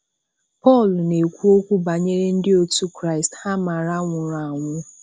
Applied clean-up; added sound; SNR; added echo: none; none; none; none.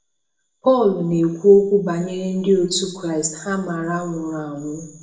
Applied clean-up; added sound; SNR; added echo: none; none; none; reverberation time 0.6 s.